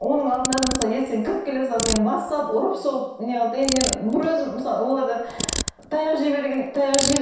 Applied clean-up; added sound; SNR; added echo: none; Ratchet, pawl; 7 dB; reverberation time 0.7 s.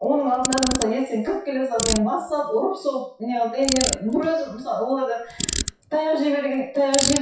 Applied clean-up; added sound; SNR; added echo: classical method WPE with log-MMSE.